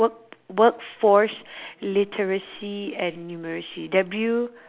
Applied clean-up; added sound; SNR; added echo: none; none; none; none.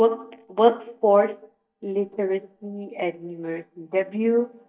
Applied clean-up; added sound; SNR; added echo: neural mask model DeepFilterNet 3.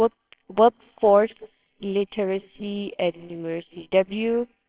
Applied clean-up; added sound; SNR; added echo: neural separator model SepFormer WHAMR!.